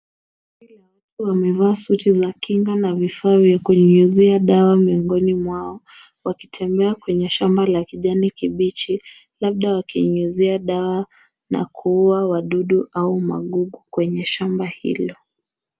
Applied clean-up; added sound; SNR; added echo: none; none; none; none.